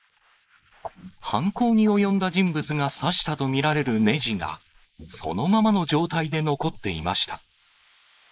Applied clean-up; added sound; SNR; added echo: neural mask model Resemble Enhance denoiser.